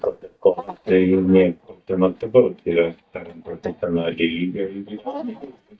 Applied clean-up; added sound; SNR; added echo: neural mask model DeepFilterNet 3.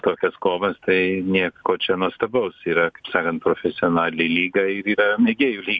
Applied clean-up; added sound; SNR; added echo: none; none; none; none.